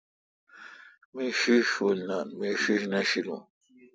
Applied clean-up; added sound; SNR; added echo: none; none; none; none.